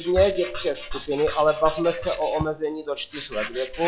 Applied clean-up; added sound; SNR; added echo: classical method log-MMSE.